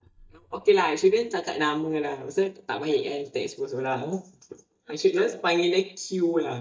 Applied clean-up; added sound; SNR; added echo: neural mask model DeepFilterNet 3.